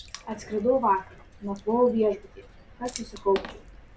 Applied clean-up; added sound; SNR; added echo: none; Water / Splash, splatter; 17 dB; none.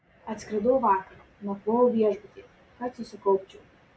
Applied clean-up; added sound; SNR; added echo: none; none; none; none.